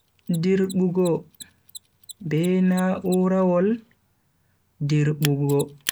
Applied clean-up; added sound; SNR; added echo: none; Mechanisms; 17 dB; none.